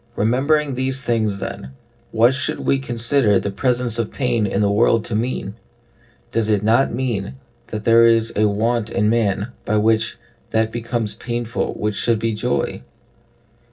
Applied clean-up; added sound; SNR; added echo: none; none; none; reverberation time 0.4 s.